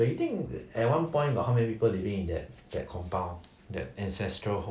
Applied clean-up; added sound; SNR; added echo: none; none; none; none.